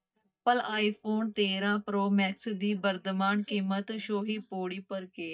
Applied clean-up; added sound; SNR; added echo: neural mask model DeepFilterNet 3.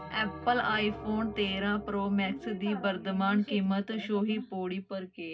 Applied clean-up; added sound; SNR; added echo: none; Bell; 15 dB; reverberation time 0.4 s.